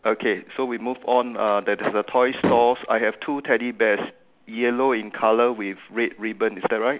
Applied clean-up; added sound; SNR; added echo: none; Slam; 9 dB; none.